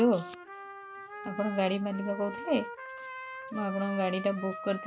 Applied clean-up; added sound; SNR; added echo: none; Trumpet; 10 dB; none.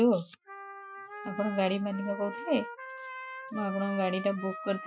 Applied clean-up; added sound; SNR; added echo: classical method Wiener filter.